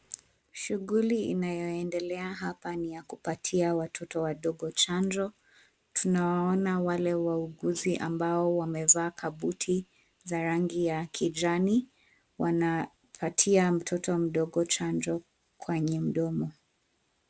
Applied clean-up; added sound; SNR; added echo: none; none; none; none.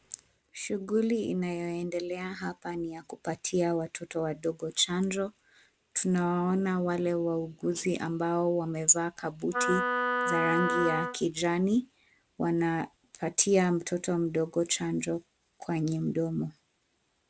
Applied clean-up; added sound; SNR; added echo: none; Wind instrument, woodwind instrument; 0 dB; none.